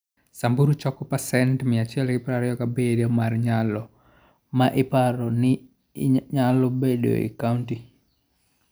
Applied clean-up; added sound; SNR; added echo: none; none; none; none.